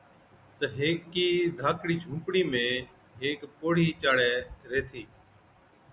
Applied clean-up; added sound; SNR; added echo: none; none; none; none.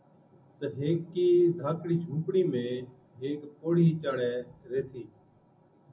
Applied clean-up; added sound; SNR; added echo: none; none; none; reverberation time 0.4 s.